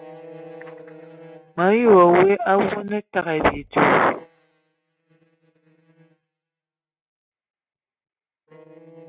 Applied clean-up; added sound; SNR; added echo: neural mask model RNNoise.